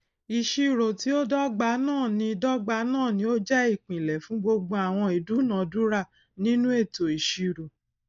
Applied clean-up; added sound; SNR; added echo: neural mask model DeepFilterNet 3.